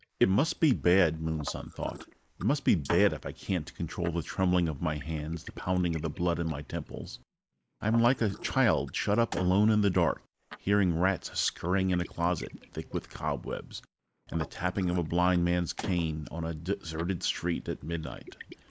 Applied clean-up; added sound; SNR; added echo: neural mask model Resemble Enhance denoiser.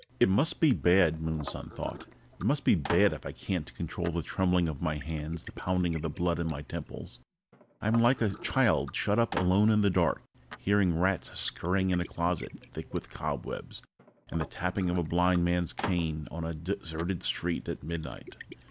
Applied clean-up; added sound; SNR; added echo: none; Liquid; 17 dB; none.